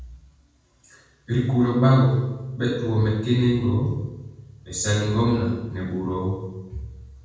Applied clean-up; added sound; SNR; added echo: none; none; none; reverberation time 1.2 s.